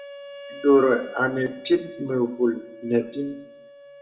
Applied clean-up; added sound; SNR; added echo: none; Wind instrument, woodwind instrument; 18 dB; reverberation time 0.6 s.